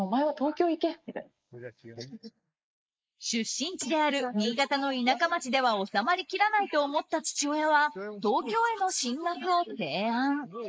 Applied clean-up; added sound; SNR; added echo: neural mask model Resemble Enhance denoiser.